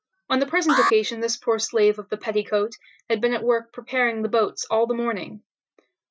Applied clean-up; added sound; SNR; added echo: classical method Wiener filter.